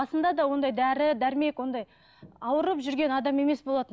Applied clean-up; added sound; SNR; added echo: none; none; none; none.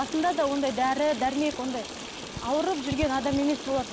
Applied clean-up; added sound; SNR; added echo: none; Stream; 10 dB; none.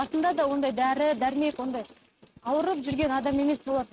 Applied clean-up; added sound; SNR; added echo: neural mask model RNNoise.